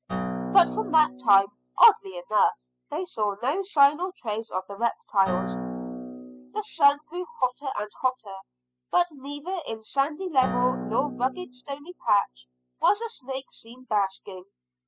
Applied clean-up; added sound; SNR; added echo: classical method spectral subtraction.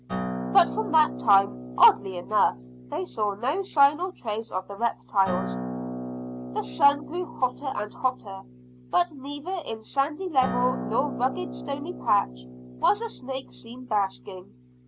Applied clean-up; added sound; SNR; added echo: none; Acoustic guitar; 10 dB; none.